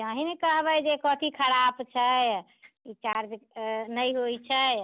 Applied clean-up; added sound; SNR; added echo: none; none; none; none.